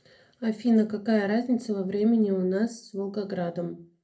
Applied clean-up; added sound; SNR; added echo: none; none; none; reverberation time 0.3 s.